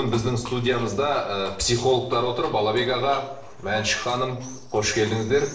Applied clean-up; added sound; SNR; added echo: neural separator model SepFormer DNS4.